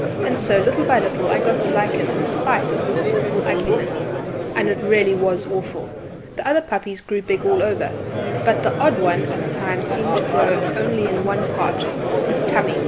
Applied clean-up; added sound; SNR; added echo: none; Crowd; 0 dB; none.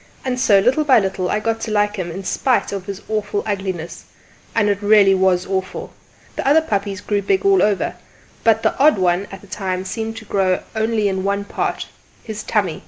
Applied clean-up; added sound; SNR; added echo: none; none; none; none.